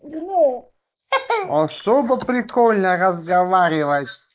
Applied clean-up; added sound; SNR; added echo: neural mask model Resemble Enhance denoiser.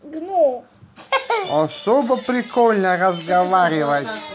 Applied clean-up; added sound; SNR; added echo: none; none; none; none.